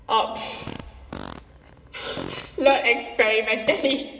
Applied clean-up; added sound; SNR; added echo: none; Fart; 16 dB; reverberation time 2.7 s.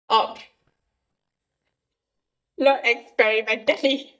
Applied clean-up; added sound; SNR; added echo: neural mask model DeepFilterNet 3.